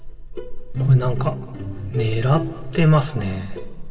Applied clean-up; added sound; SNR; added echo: none; none; none; reverberation time 1.8 s.